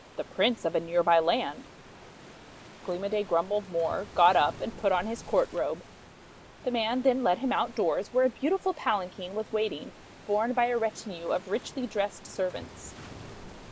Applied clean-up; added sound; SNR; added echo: none; Waves, surf; 18 dB; none.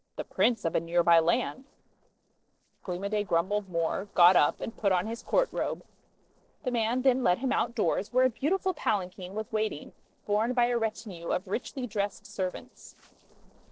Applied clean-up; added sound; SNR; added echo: neural separator model SepFormer DNS4.